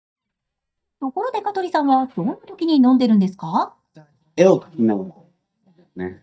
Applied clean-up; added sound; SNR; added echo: neural mask model DeepFilterNet 3.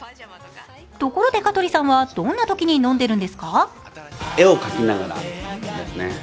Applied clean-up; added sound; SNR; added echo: none; none; none; none.